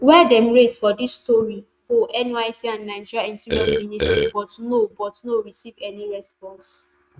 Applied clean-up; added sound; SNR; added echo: neural mask model RNNoise.